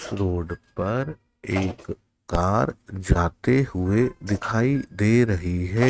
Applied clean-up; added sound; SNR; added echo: neural mask model RNNoise.